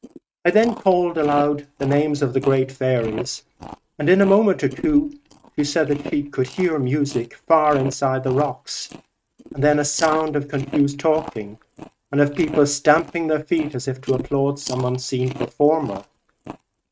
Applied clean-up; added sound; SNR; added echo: neural mask model RNNoise.